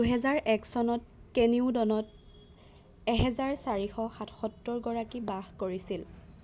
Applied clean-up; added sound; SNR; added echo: none; none; none; none.